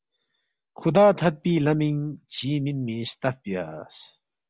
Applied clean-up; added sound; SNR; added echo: none; none; none; none.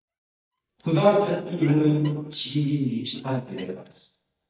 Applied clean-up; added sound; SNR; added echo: neural mask model DeepFilterNet 3.